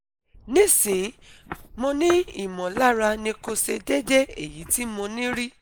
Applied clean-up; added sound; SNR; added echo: neural mask model Resemble Enhance denoiser.